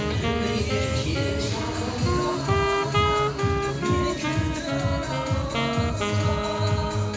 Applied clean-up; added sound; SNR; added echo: none; Wind instrument, woodwind instrument; 2 dB; reverberation time 1.1 s.